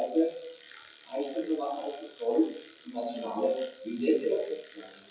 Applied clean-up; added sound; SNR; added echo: classical method WPE with log-MMSE.